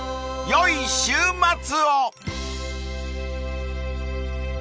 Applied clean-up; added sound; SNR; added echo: none; none; none; none.